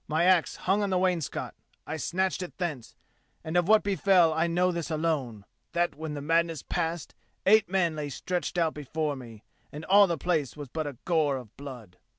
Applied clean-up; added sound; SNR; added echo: none; none; none; none.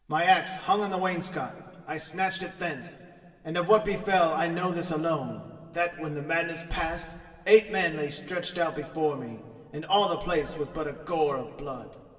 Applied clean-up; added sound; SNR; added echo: none; none; none; reverberation time 2.2 s.